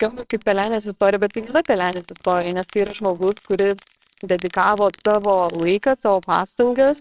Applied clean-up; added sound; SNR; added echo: neural separator model SepFormer WHAMR!.